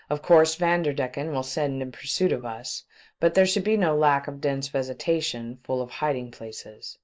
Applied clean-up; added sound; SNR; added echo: neural mask model Resemble Enhance denoiser.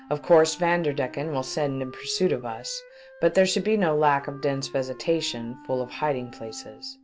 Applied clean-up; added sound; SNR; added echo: none; Wind instrument, woodwind instrument; 20 dB; none.